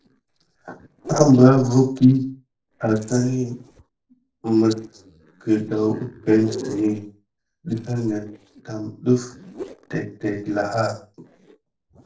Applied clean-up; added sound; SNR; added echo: neural separator model SepFormer DNS4.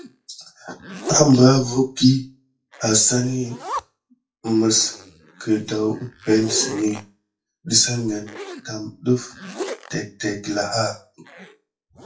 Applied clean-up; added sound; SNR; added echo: classical method WPE with log-MMSE.